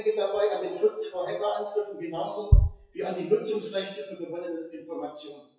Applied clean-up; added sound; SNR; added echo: classical method WPE with log-MMSE.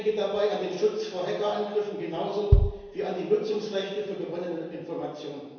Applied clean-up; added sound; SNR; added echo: none; Bass drum; -1 dB; reverberation time 1.2 s.